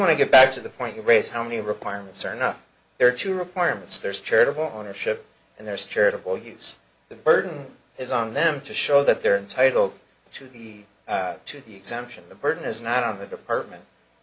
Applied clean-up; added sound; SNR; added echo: none; none; none; none.